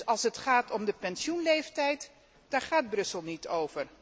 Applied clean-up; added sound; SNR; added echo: none; none; none; none.